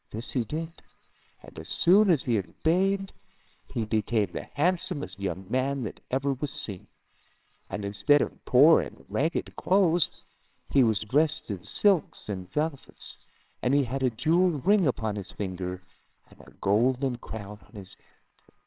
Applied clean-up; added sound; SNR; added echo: neural separator model SepFormer WHAMR!.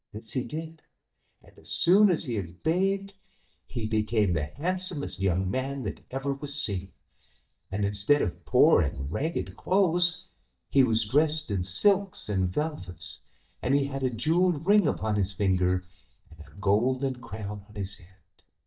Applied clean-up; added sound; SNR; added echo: neural mask model DeepFilterNet 3.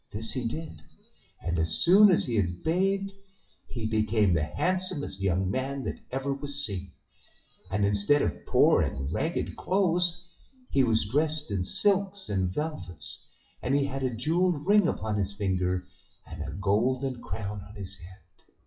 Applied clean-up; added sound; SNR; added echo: classical method WPE with log-MMSE.